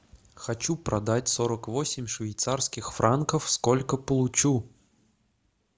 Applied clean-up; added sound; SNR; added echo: none; none; none; none.